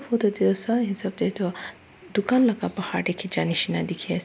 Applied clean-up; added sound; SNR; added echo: none; none; none; none.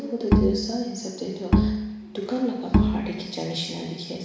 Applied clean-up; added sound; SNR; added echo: none; Bowed string instrument; -5 dB; reverberation time 1.0 s.